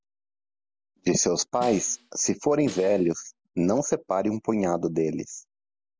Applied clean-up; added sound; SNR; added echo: none; Snare drum; 19 dB; none.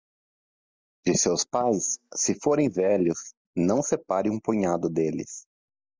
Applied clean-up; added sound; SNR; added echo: neural mask model DeepFilterNet 3.